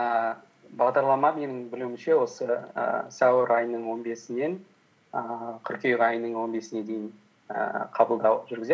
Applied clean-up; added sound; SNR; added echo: none; none; none; none.